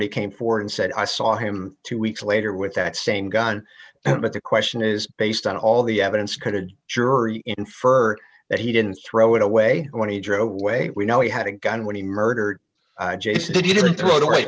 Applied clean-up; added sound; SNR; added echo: none; none; none; none.